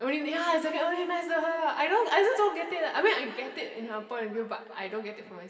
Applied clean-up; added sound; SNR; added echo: none; none; none; reverberation time 2.3 s.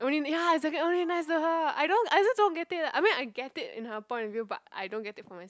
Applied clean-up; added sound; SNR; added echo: none; none; none; none.